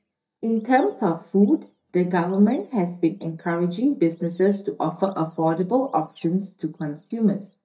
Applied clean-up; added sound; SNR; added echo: neural mask model DeepFilterNet 3.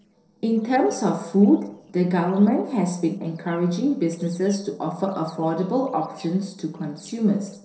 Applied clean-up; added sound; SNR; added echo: neural separator model SepFormer DNS4.